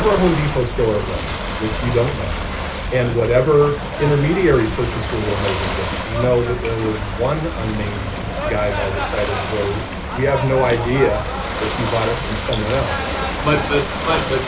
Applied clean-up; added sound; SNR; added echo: none; Ocean / Boat, Water vehicle; 4 dB; none.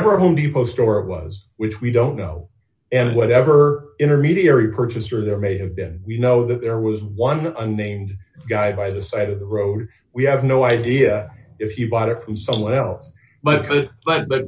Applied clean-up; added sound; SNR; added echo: none; none; none; none.